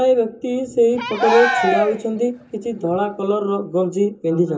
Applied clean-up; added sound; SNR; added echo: none; Cheering; 4 dB; reverberation time 0.2 s.